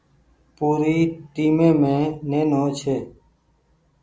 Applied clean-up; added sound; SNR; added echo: none; none; none; none.